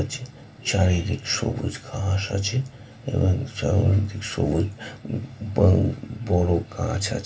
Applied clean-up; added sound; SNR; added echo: none; none; none; reverberation time 0.2 s.